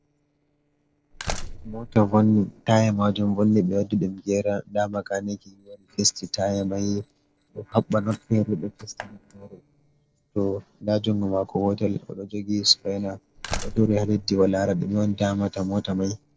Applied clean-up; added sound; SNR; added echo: neural separator model SepFormer DNS4.